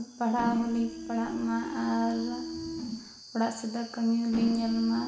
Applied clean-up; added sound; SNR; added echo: none; Mechanisms; 9 dB; reverberation time 1.0 s.